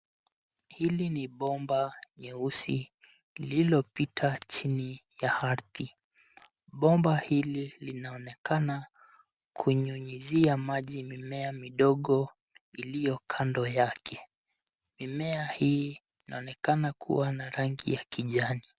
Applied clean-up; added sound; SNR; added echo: none; none; none; none.